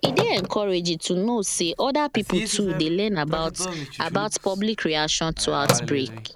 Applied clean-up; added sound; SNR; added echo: none; Telephone; 7 dB; none.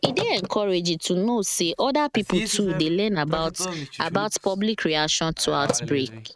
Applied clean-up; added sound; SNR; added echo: neural mask model RNNoise.